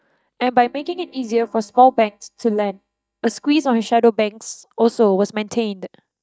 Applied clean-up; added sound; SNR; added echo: neural mask model DeepFilterNet 3.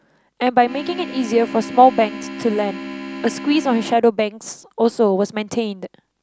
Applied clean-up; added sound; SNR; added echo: none; Organ; 11 dB; none.